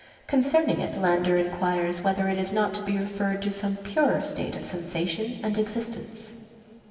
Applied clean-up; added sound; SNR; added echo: none; none; none; reverberation time 2.9 s.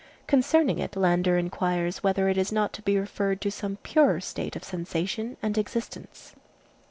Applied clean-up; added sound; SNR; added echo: none; none; none; none.